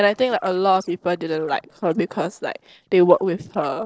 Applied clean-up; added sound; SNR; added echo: neural separator model SepFormer DNS4.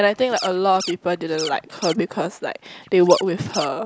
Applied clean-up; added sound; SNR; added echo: none; Scratching (performance technique); 13 dB; none.